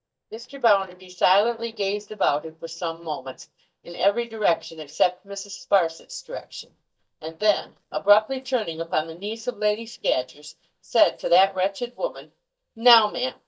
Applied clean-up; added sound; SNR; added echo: neural mask model DeepFilterNet 3.